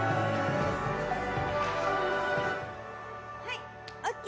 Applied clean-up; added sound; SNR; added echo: none; none; none; none.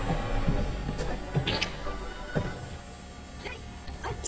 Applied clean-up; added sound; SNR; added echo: neural mask model DeepFilterNet 3.